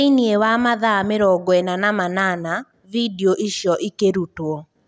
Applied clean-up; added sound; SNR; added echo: none; none; none; none.